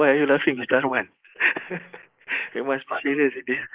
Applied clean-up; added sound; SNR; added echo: neural mask model Resemble Enhance denoiser.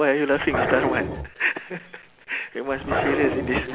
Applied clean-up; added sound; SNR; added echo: none; Growling; 1 dB; none.